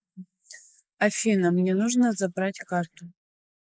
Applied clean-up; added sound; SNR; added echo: neural mask model Resemble Enhance denoiser.